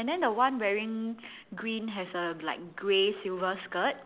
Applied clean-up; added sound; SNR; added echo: none; none; none; none.